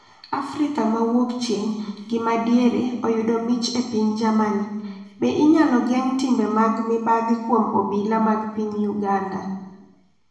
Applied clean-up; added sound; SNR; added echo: none; none; none; reverberation time 1.1 s.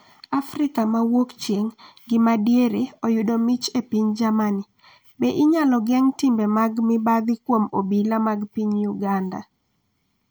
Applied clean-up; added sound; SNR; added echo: none; none; none; none.